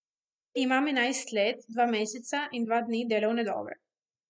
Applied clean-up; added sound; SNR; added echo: neural mask model DeepFilterNet 3.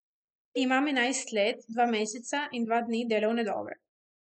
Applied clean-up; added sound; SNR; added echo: neural mask model Resemble Enhance denoiser.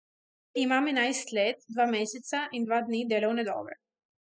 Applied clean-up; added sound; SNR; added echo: classical method spectral subtraction.